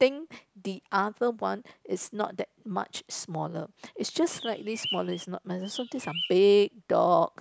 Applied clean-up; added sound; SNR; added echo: none; Bird; 11 dB; none.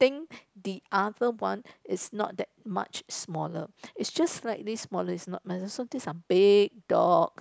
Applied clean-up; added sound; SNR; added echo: none; none; none; none.